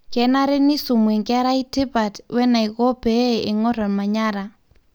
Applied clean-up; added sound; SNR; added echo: none; none; none; none.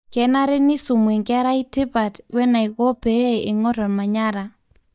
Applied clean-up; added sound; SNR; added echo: neural mask model DeepFilterNet 3.